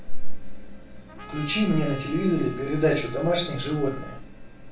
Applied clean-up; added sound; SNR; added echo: none; Trumpet; 19 dB; reverberation time 0.3 s.